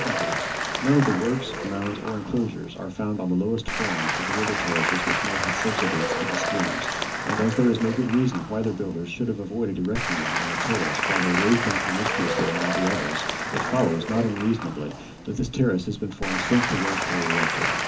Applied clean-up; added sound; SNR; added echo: none; Applause / Crowd; 2 dB; reverberation time 0.3 s.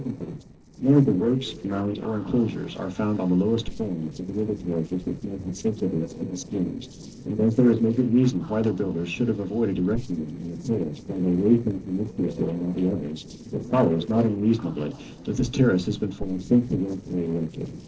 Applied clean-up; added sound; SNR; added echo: neural separator model SepFormer DNS4.